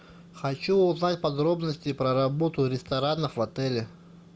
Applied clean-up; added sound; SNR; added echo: none; none; none; none.